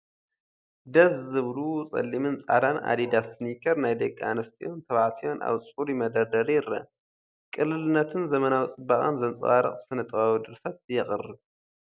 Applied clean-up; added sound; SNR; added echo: none; none; none; none.